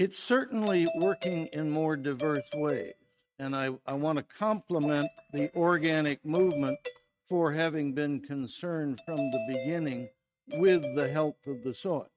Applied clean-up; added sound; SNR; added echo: neural mask model RNNoise.